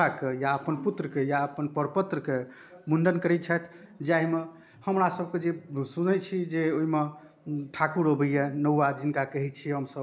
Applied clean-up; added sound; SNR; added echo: none; none; none; none.